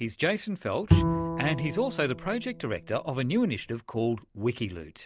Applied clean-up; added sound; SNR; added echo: none; Bowed string instrument; 0 dB; none.